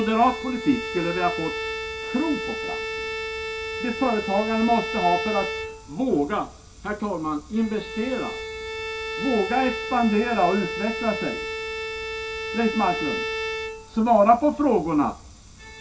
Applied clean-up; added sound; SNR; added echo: none; Bowed string instrument; 7 dB; reverberation time 0.2 s.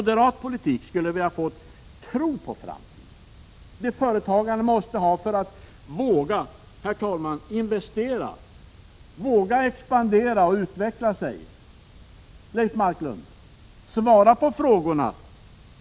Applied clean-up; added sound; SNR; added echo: none; none; none; none.